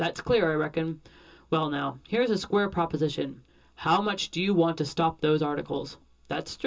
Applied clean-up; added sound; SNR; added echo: none; none; none; reverberation time 0.2 s.